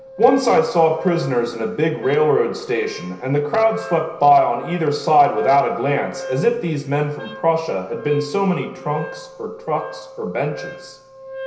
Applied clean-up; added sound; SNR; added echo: none; Wind instrument, woodwind instrument; 17 dB; reverberation time 0.9 s.